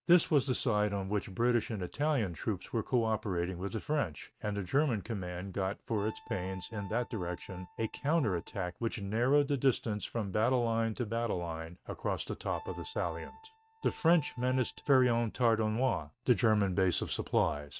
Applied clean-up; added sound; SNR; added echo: neural mask model RNNoise.